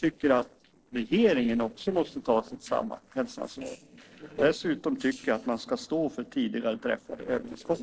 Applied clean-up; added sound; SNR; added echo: neural separator model SepFormer DNS4.